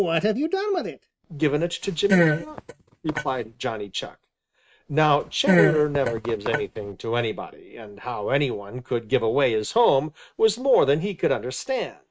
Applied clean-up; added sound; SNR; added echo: neural mask model RNNoise.